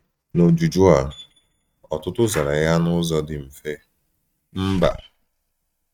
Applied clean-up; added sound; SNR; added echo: neural mask model RNNoise.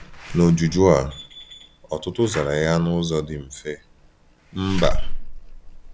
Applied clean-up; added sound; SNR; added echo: none; Slam / Alarm; 5 dB; none.